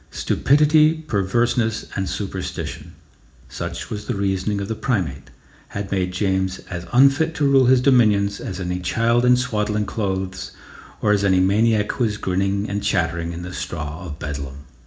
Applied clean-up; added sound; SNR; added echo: none; none; none; reverberation time 0.4 s.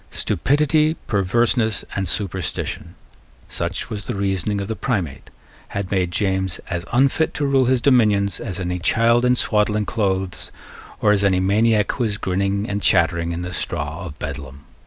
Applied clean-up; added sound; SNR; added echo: none; none; none; none.